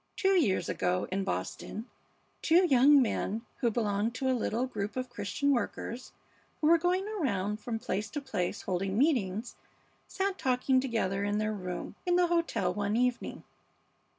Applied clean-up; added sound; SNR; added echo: none; none; none; none.